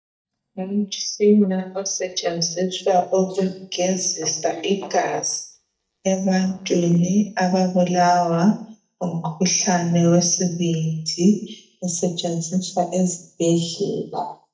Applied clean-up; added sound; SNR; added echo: neural mask model DeepFilterNet 3.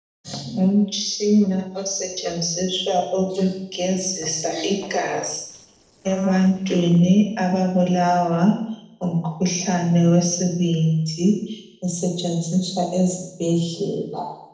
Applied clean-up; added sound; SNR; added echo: neural separator model SepFormer DNS4.